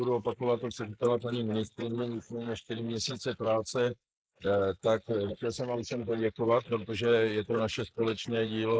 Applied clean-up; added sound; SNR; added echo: neural mask model Resemble Enhance denoiser.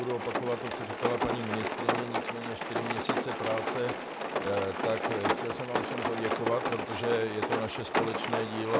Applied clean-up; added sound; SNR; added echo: none; Rain; -2 dB; none.